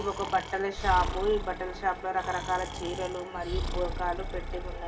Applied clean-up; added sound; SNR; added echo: none; Breathing; 5 dB; reverberation time 0.7 s.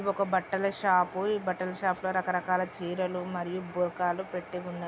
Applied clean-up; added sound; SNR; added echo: none; none; none; none.